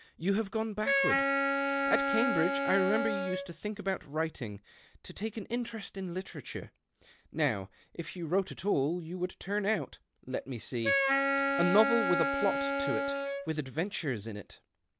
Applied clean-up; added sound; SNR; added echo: none; Wind instrument, woodwind instrument; -2 dB; none.